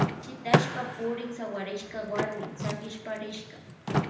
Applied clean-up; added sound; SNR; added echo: none; Door / Car; -4 dB; reverberation time 0.8 s.